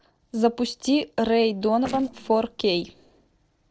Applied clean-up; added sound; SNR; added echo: neural separator model SepFormer DNS4.